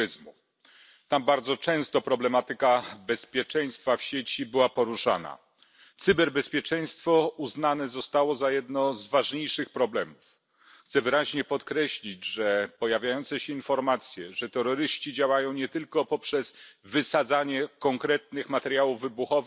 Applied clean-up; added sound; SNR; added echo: none; none; none; none.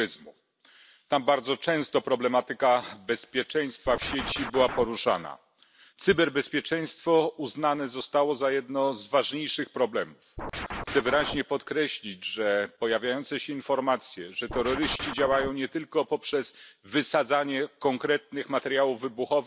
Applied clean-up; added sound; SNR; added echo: none; Scratching (performance technique); 7 dB; none.